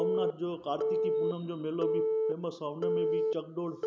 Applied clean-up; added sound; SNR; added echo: none; Telephone; -5 dB; none.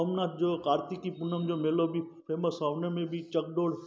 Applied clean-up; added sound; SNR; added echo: none; none; none; none.